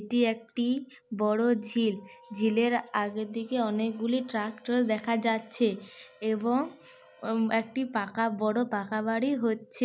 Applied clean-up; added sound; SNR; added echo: none; none; none; none.